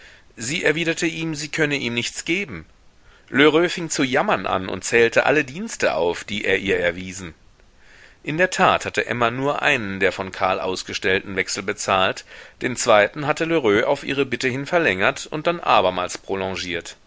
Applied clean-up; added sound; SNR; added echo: none; none; none; none.